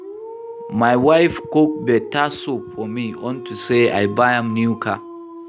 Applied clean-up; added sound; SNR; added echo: none; Dog; 15 dB; none.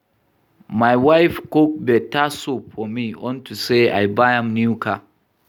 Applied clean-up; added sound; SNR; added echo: none; none; none; none.